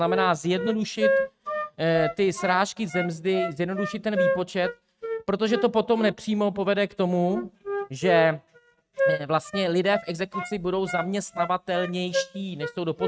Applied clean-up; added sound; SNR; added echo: neural mask model RNNoise.